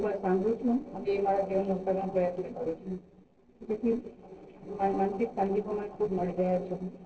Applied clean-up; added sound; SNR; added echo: neural separator model SepFormer DNS4.